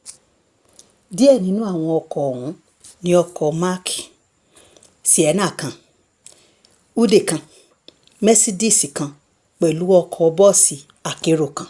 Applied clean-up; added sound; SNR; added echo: none; none; none; none.